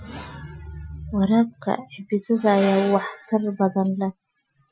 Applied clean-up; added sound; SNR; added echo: classical method Wiener filter.